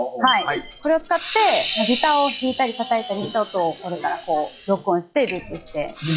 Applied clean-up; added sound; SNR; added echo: classical method log-MMSE.